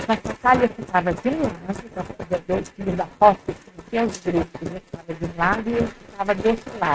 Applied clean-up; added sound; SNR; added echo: neural mask model RNNoise.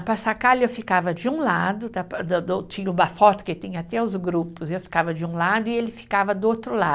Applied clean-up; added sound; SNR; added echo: none; none; none; none.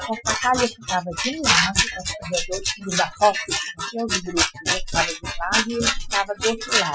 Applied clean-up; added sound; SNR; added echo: classical method Wiener filter.